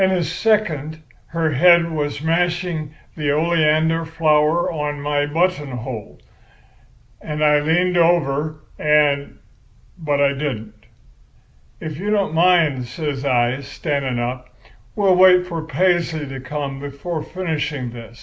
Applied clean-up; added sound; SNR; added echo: none; none; none; none.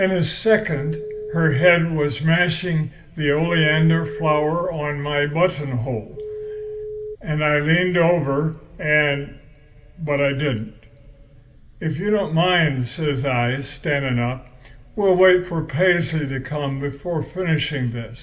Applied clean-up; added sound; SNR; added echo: none; Telephone; 9 dB; reverberation time 0.3 s.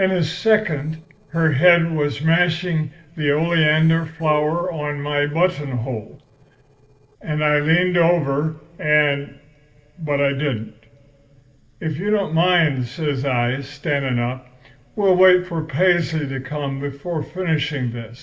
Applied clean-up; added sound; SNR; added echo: neural separator model SepFormer DNS4.